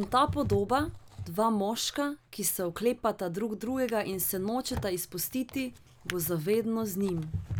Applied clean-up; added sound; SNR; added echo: none; Drawer open or close; 11 dB; none.